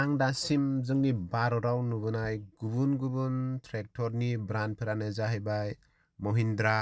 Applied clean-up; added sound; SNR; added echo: none; none; none; none.